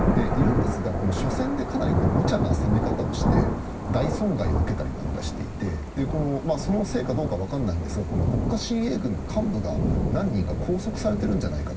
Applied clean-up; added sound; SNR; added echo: none; Thunder / Rain; -1 dB; reverberation time 0.4 s.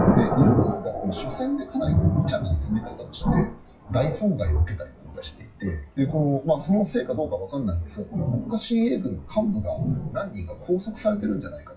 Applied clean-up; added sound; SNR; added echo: classical method WPE with log-MMSE.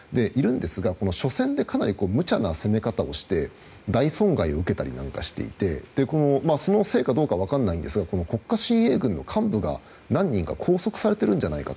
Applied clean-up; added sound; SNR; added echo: none; none; none; none.